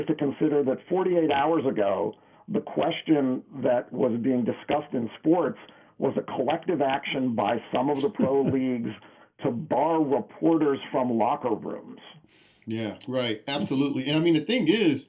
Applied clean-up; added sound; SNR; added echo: none; none; none; reverberation time 0.2 s.